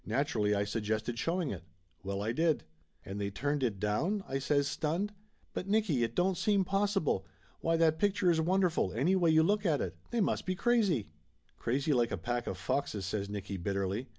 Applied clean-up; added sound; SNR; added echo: none; none; none; none.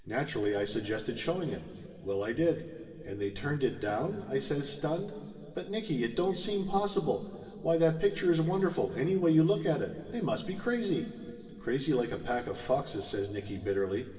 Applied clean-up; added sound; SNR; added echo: none; none; none; reverberation time 2.8 s.